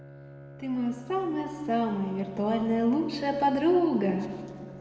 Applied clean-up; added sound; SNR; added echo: none; Bowed string instrument; 17 dB; reverberation time 2.1 s.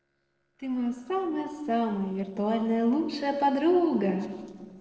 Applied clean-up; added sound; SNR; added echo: neural separator model SepFormer DNS4.